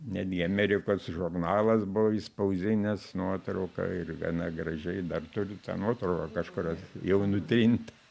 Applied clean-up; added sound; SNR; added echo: none; none; none; none.